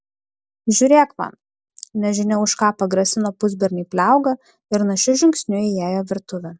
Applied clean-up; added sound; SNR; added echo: none; none; none; none.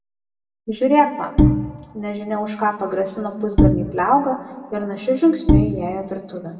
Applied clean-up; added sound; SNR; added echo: none; Bowed string instrument; -3 dB; reverberation time 1.8 s.